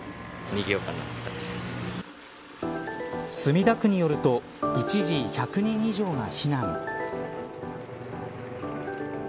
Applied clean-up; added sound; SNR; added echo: none; Toilet flush; 18 dB; none.